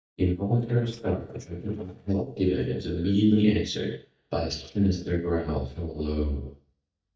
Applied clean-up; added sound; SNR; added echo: neural mask model DeepFilterNet 3.